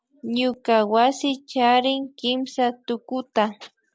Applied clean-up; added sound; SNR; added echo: none; none; none; none.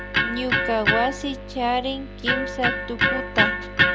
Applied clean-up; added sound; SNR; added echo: none; Electric guitar; -3 dB; none.